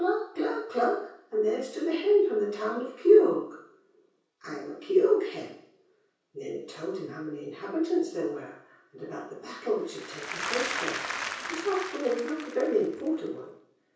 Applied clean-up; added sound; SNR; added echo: none; Applause / Crowd; 8 dB; reverberation time 0.6 s.